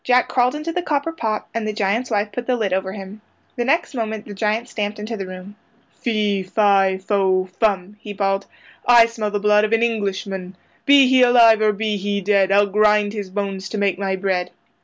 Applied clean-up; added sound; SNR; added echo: none; none; none; none.